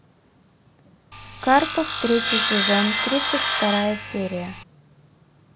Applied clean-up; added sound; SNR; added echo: none; Sawing; -5 dB; none.